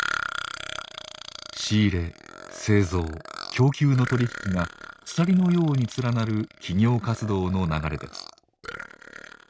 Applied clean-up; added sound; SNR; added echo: neural mask model RNNoise.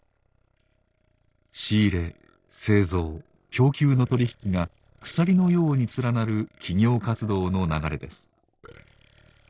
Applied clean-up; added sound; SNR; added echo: neural separator model SepFormer DNS4.